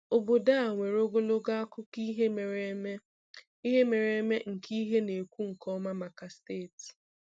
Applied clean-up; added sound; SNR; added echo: none; none; none; none.